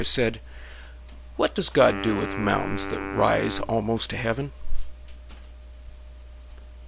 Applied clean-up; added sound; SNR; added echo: none; Wind instrument, woodwind instrument; 10 dB; none.